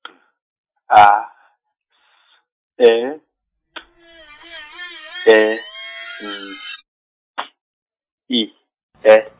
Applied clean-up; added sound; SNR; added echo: classical method Wiener filter.